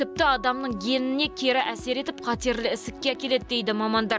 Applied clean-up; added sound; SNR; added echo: none; none; none; none.